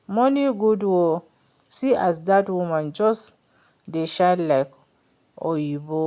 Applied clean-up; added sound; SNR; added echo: none; none; none; none.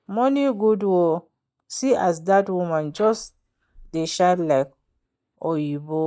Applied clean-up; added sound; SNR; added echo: neural mask model DeepFilterNet 3.